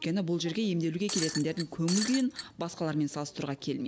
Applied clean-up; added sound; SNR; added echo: none; Shatter; 6 dB; none.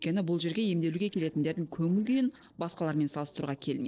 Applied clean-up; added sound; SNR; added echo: neural separator model SepFormer DNS4.